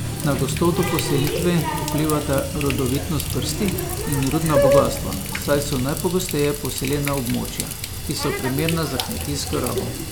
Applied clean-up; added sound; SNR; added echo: none; Water tap, faucet; 2 dB; none.